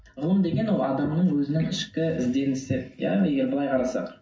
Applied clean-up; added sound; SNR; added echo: none; none; none; reverberation time 0.4 s.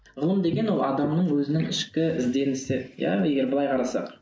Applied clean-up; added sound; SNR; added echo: none; none; none; none.